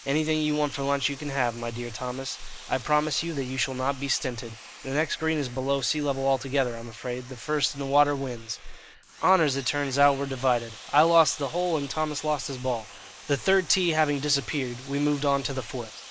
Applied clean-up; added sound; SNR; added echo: neural mask model Resemble Enhance denoiser.